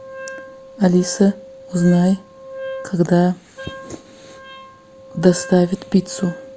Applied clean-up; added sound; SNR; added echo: none; Wind instrument, woodwind instrument; 16 dB; none.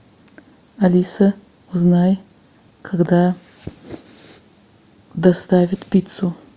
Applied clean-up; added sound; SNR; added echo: none; none; none; none.